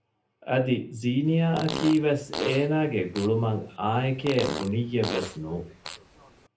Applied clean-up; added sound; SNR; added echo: none; Fart; 11 dB; reverberation time 0.3 s.